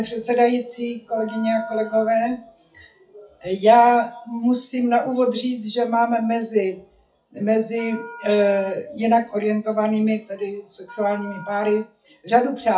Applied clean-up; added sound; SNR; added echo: classical method WPE with log-MMSE.